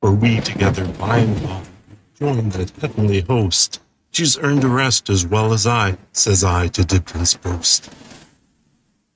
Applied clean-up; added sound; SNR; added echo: neural mask model RNNoise.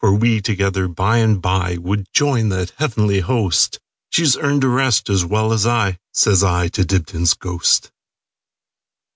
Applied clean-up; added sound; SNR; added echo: none; none; none; none.